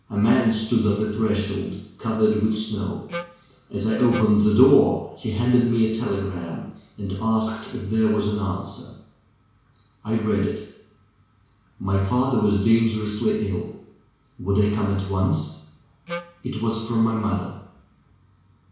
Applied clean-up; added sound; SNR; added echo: none; Wind instrument, woodwind instrument; 11 dB; reverberation time 0.7 s.